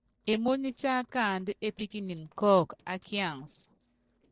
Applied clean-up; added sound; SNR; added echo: neural separator model SepFormer DNS4.